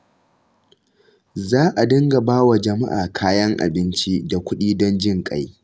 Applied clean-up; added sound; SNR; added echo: none; none; none; none.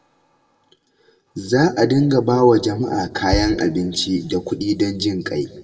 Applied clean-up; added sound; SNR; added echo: none; Bass drum; 11 dB; reverberation time 1.6 s.